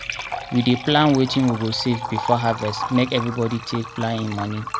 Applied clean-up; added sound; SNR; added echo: none; Liquid; 9 dB; none.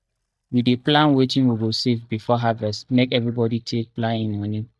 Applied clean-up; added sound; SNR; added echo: neural mask model DeepFilterNet 3.